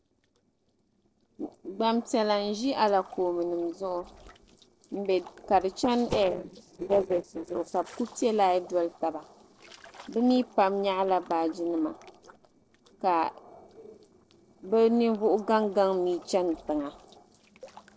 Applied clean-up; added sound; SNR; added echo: neural separator model SepFormer DNS4.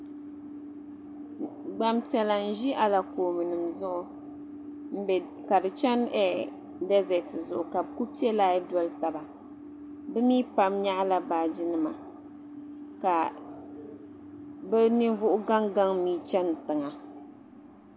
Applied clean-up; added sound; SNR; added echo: none; none; none; none.